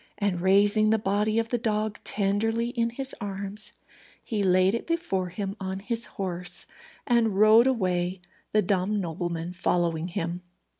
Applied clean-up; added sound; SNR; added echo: none; none; none; none.